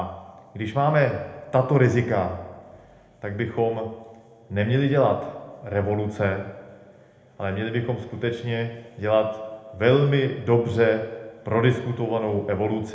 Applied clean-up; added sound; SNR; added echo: none; none; none; reverberation time 0.7 s.